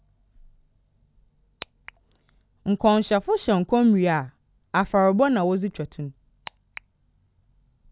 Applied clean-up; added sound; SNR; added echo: none; none; none; none.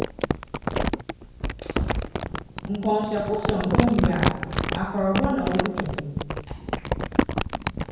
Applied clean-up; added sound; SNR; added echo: none; Crumpling, crinkling; -1 dB; reverberation time 1.2 s.